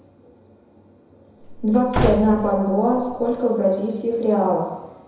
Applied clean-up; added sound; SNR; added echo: none; Slam / Wood; 7 dB; reverberation time 1.0 s.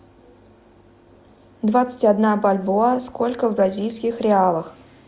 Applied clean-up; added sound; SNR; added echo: none; none; none; none.